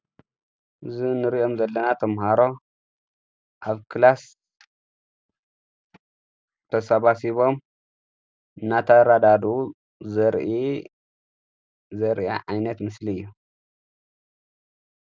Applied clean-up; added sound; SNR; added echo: none; none; none; none.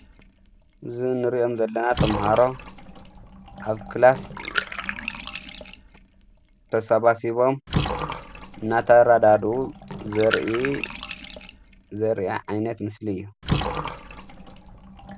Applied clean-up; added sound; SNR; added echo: none; Bathtub (filling or washing) / Water; 9 dB; none.